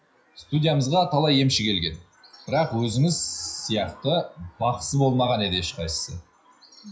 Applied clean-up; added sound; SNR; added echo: classical method WPE with log-MMSE.